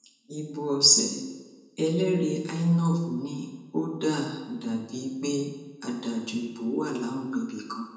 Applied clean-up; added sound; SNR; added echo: none; none; none; reverberation time 0.9 s.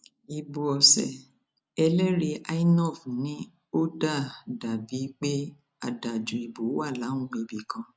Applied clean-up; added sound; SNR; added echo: none; none; none; none.